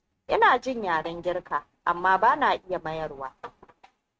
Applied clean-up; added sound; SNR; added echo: neural mask model RNNoise.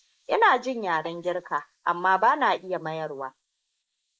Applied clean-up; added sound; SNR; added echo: neural mask model Resemble Enhance denoiser.